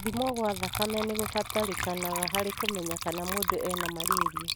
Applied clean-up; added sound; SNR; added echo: none; Water / Liquid; 1 dB; none.